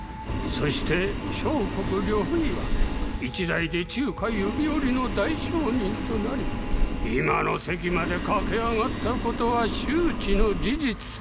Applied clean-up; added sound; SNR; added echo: none; Boiling; 2 dB; none.